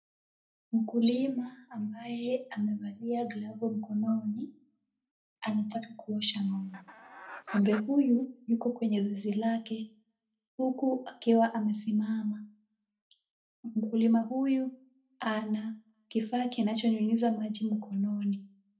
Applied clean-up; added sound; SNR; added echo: none; Chicken, rooster; 15 dB; reverberation time 0.3 s.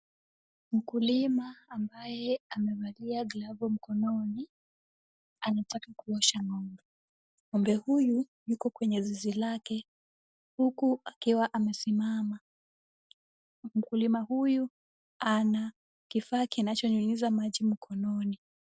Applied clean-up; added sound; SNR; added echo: none; none; none; none.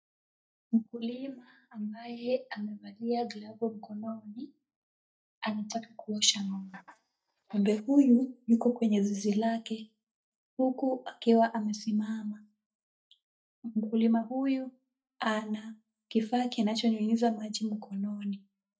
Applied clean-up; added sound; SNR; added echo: neural mask model DeepFilterNet 3.